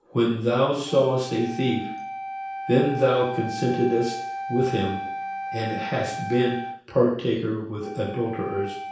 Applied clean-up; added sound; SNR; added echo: none; Wind instrument, woodwind instrument; 9 dB; reverberation time 0.7 s.